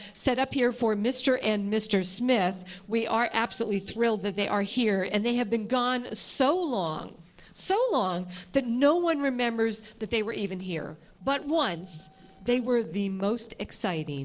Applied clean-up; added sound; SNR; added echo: neural separator model SepFormer DNS4.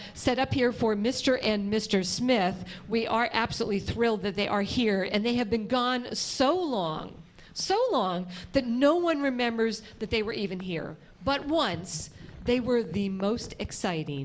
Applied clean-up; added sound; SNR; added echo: none; none; none; none.